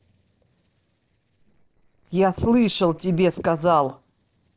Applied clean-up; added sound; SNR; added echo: neural separator model SepFormer DNS4.